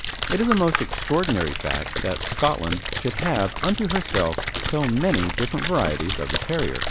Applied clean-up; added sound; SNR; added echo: none; Splash, splatter; 2 dB; none.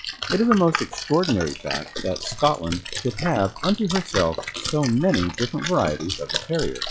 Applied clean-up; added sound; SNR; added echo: classical method log-MMSE.